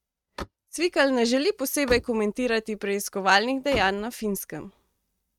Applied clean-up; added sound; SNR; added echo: neural mask model RNNoise.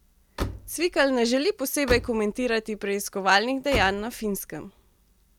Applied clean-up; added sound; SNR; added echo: none; Slam; 11 dB; none.